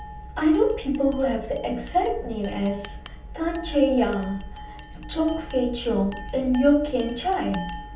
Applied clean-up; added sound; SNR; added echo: none; Chink, clink; 6 dB; reverberation time 0.4 s.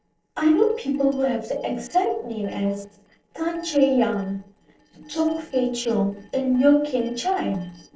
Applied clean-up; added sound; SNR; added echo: neural separator model SepFormer DNS4.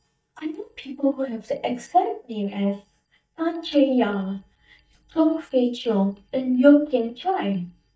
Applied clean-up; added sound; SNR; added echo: neural mask model DeepFilterNet 3.